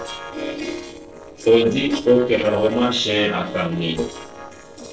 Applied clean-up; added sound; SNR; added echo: neural separator model SepFormer DNS4.